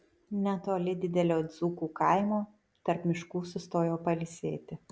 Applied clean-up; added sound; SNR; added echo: none; none; none; none.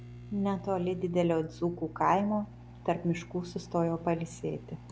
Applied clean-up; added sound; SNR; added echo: none; Microwave oven; 16 dB; none.